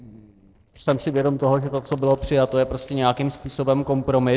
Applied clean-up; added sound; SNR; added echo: neural separator model SepFormer DNS4.